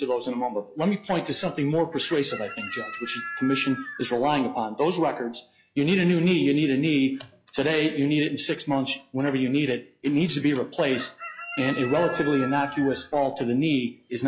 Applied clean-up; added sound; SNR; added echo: classical method log-MMSE.